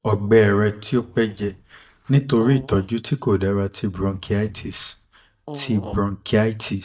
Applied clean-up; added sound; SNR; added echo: neural mask model DeepFilterNet 3.